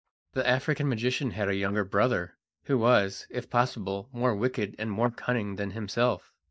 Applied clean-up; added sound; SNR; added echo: neural mask model DeepFilterNet 3.